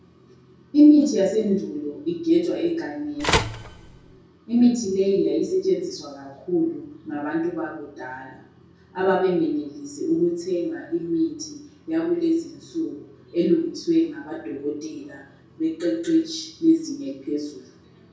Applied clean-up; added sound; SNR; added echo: none; Telephone; 3 dB; reverberation time 0.6 s.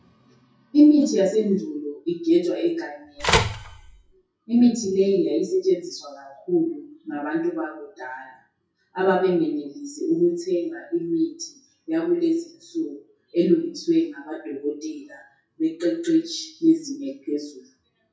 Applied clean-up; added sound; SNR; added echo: classical method WPE with log-MMSE.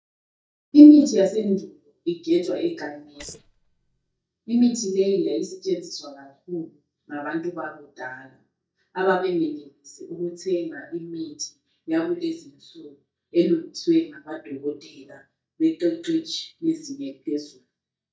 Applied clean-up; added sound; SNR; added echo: neural mask model DeepFilterNet 3.